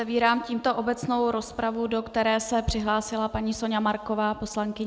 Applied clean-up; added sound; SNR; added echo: none; none; none; none.